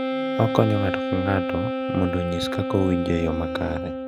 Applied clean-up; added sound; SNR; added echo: none; Wind instrument, woodwind instrument; 2 dB; none.